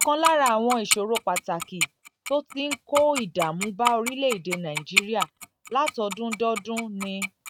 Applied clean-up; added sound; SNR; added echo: neural mask model RNNoise.